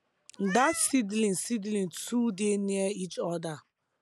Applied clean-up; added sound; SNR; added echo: none; Meow; 14 dB; none.